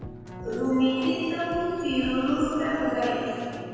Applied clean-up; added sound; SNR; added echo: none; Keyboard (musical); 12 dB; reverberation time 2.1 s.